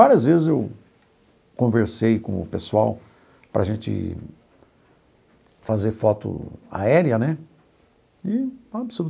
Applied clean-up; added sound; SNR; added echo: none; none; none; none.